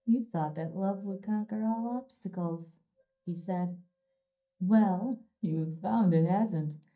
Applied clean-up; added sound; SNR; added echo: neural mask model DeepFilterNet 3.